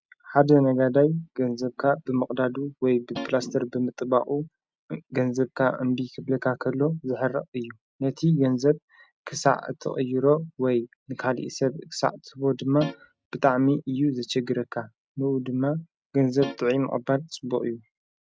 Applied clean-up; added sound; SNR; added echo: none; Guitar; 11 dB; none.